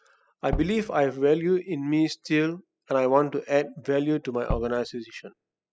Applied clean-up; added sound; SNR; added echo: classical method spectral subtraction.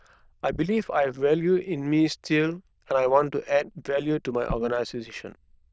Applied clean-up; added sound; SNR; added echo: neural diffusion model UNIVERSE++.